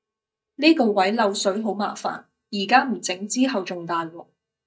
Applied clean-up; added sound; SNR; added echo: neural mask model DeepFilterNet 3.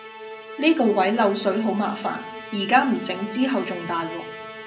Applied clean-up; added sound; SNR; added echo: none; Musical instrument; 13 dB; reverberation time 0.5 s.